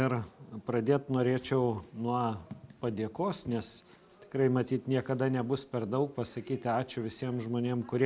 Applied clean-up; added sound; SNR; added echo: none; none; none; none.